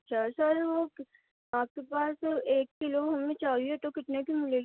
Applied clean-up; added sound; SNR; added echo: none; none; none; none.